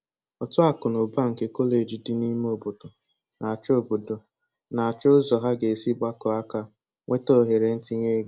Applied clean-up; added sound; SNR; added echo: none; none; none; none.